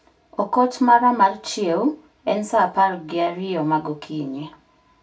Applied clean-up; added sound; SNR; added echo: none; none; none; reverberation time 0.2 s.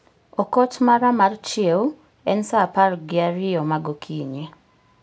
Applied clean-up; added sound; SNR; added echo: none; none; none; none.